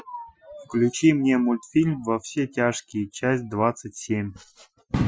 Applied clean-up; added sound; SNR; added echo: classical method Wiener filter.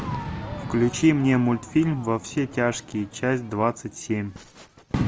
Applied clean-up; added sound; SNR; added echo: none; Crowd / Fireworks; 10 dB; none.